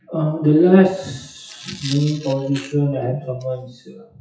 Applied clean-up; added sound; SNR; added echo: classical method WPE with log-MMSE.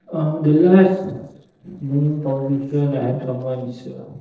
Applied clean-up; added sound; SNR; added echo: neural separator model SepFormer DNS4.